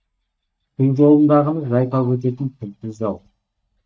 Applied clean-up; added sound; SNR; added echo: neural mask model DeepFilterNet 3.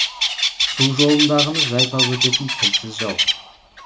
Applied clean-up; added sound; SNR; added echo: none; Bird; -2 dB; reverberation time 0.7 s.